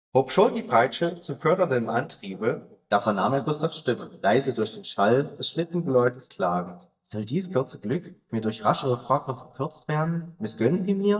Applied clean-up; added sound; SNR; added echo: neural mask model DeepFilterNet 3.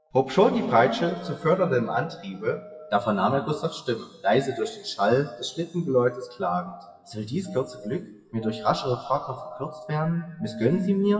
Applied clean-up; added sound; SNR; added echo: classical method WPE with log-MMSE.